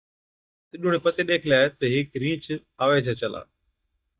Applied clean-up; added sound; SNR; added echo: neural mask model DeepFilterNet 3.